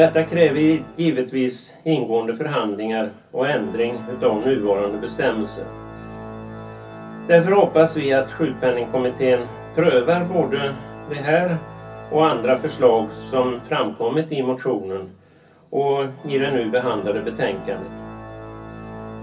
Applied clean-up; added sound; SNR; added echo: none; Organ; 16 dB; reverberation time 0.3 s.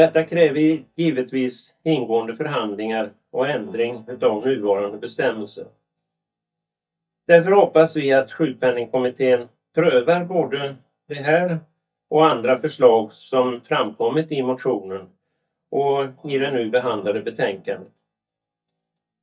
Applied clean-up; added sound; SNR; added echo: neural mask model DeepFilterNet 3.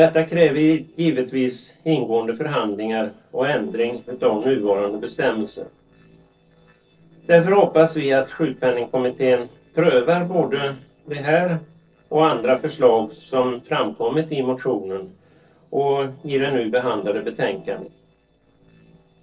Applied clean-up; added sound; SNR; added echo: neural separator model SepFormer DNS4.